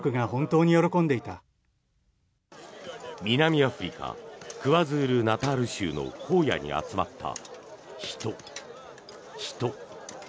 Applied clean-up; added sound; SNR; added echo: none; none; none; none.